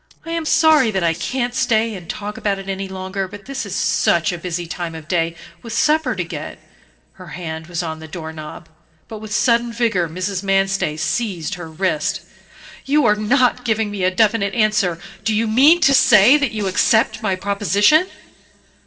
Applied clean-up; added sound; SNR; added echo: neural separator model SepFormer DNS4.